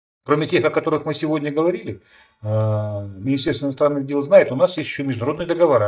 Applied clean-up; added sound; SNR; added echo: neural mask model DeepFilterNet 3.